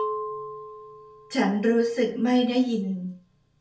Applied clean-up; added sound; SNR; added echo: none; Bell; 12 dB; reverberation time 0.4 s.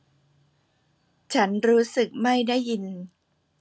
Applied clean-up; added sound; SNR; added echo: none; none; none; none.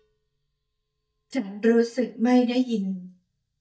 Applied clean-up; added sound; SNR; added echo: neural mask model DeepFilterNet 3.